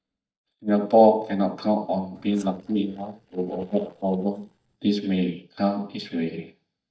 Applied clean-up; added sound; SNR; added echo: neural mask model DeepFilterNet 3.